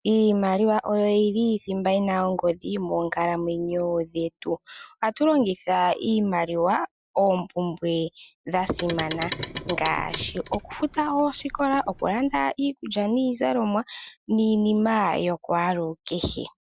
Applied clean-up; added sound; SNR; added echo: none; Clock; 12 dB; none.